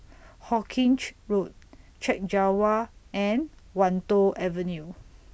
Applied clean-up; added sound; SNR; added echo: none; none; none; none.